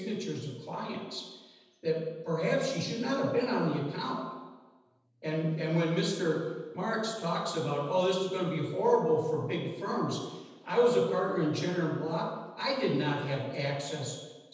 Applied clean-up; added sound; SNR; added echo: none; none; none; reverberation time 1.1 s.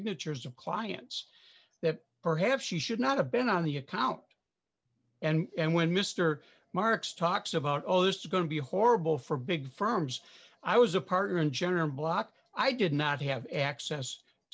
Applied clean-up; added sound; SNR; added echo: none; none; none; none.